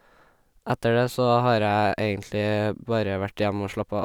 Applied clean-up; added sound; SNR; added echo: none; none; none; none.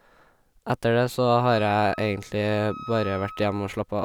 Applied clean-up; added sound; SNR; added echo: none; Wind instrument, woodwind instrument; 17 dB; none.